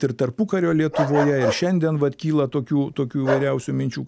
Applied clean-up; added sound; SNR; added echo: none; Bark; 7 dB; none.